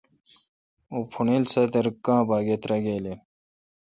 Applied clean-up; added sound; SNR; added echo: none; none; none; none.